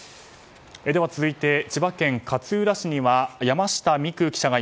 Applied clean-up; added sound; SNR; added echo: none; none; none; none.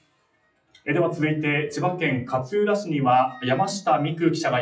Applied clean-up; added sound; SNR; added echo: classical method WPE with log-MMSE.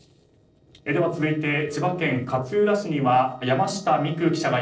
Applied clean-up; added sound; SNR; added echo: neural separator model SepFormer DNS4.